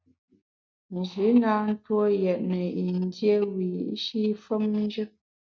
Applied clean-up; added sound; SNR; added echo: none; none; none; none.